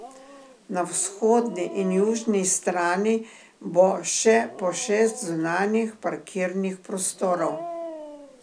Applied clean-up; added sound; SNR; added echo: none; Dog; 17 dB; none.